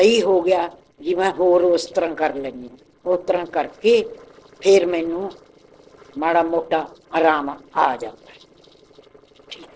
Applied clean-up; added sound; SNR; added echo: neural separator model SepFormer DNS4.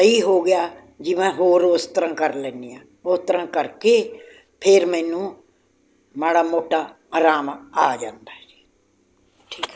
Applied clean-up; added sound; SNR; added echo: none; none; none; none.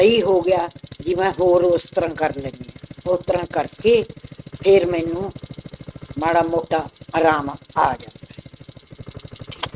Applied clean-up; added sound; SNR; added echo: neural mask model RNNoise.